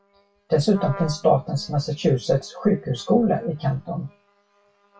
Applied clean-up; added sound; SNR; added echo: classical method WPE with log-MMSE.